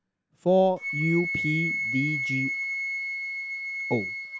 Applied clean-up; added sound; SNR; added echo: none; Wind instrument, woodwind instrument; 3 dB; none.